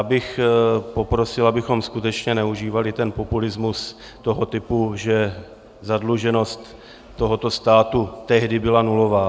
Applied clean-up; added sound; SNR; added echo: none; none; none; none.